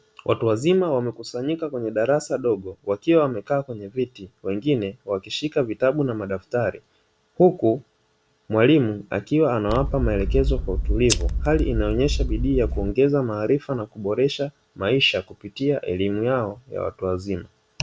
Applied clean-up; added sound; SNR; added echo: none; Scissors; 1 dB; none.